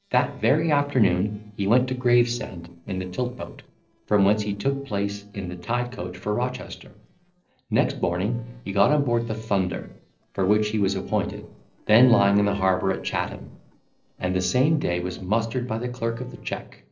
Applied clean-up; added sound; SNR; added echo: neural separator model SepFormer DNS4.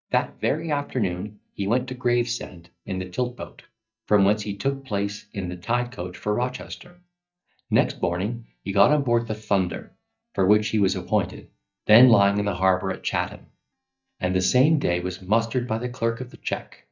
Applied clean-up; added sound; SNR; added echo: neural mask model DeepFilterNet 3.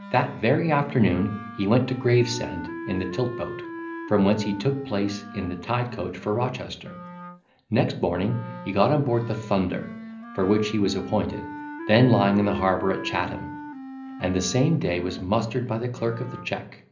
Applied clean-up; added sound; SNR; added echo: none; Wind instrument, woodwind instrument; 13 dB; reverberation time 0.5 s.